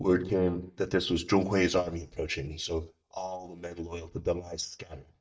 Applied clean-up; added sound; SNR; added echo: neural mask model DeepFilterNet 3.